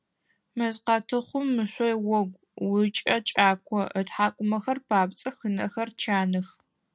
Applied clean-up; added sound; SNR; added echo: none; none; none; none.